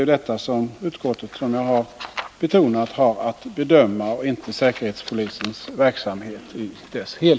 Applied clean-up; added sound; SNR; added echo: none; none; none; none.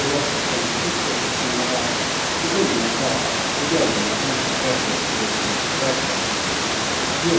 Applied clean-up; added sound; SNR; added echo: none; Water; -5 dB; reverberation time 0.9 s.